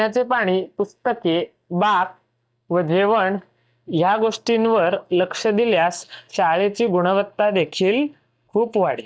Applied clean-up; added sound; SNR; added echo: neural mask model DeepFilterNet 3.